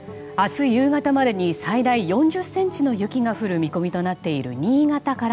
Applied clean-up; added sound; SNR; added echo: none; Acoustic guitar + Telephone; 17 dB; none.